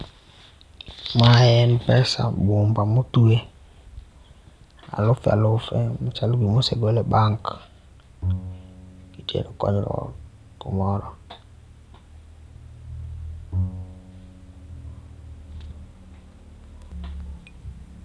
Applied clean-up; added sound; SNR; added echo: none; Bowed string instrument; 12 dB; none.